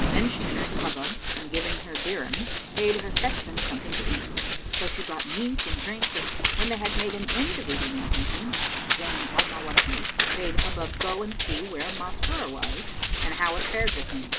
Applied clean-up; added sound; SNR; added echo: none; Run; -5 dB; none.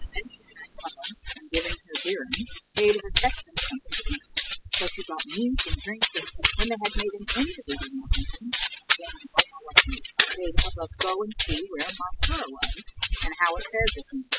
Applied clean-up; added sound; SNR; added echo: classical method spectral subtraction.